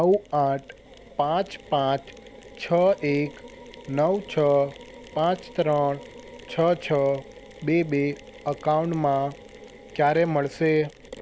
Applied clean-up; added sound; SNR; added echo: none; Mechanisms; 20 dB; none.